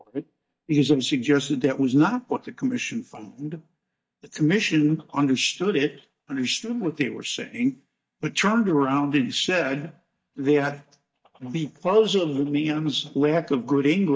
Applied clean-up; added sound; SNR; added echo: neural mask model DeepFilterNet 3.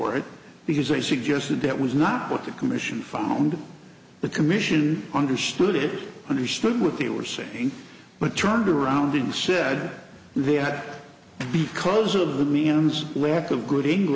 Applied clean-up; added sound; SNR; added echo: none; none; none; none.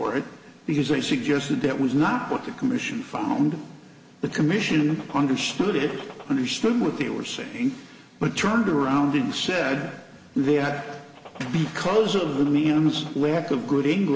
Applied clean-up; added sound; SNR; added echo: none; Gunshot, gunfire; 20 dB; reverberation time 0.4 s.